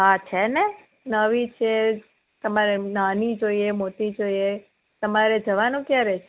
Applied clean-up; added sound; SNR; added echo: none; none; none; none.